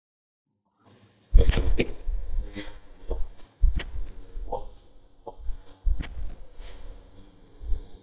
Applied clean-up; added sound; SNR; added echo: neural mask model DeepFilterNet 3.